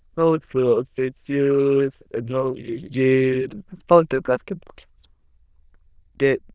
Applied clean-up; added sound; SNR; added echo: neural diffusion model UNIVERSE++.